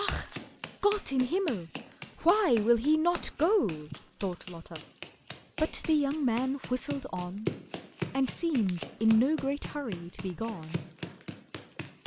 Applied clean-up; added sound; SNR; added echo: none; Run; 11 dB; none.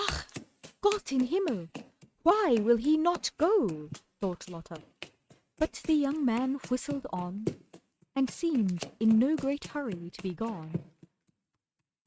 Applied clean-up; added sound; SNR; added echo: neural mask model RNNoise.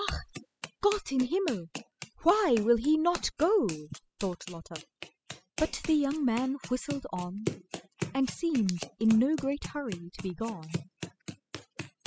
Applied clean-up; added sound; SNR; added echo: classical method spectral subtraction.